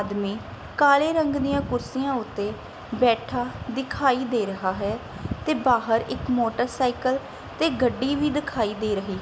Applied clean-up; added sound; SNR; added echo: none; none; none; none.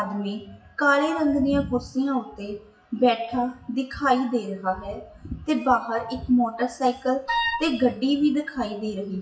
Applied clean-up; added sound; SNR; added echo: classical method WPE with log-MMSE.